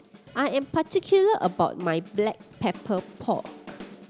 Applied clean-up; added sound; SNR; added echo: none; Drum kit; 20 dB; none.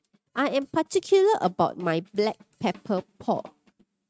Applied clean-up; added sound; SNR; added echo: neural mask model RNNoise.